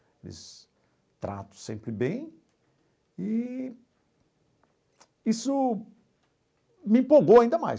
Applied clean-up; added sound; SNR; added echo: none; none; none; none.